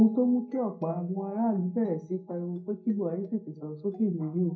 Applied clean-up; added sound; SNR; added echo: neural mask model DeepFilterNet 3.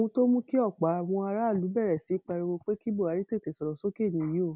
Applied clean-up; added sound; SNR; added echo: none; none; none; none.